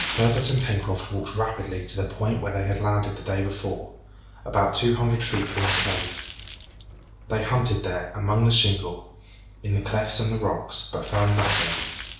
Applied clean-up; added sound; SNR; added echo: none; Water / Splash, splatter; 9 dB; reverberation time 0.6 s.